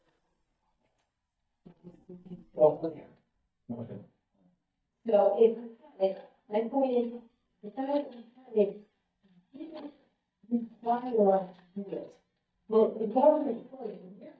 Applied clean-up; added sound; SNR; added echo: neural mask model DeepFilterNet 3.